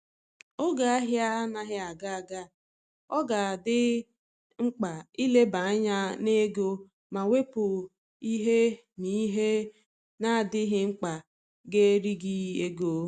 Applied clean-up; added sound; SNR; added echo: none; none; none; none.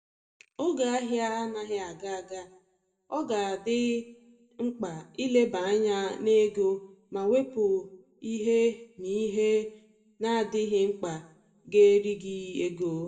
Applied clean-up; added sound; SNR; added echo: none; none; none; reverberation time 0.7 s.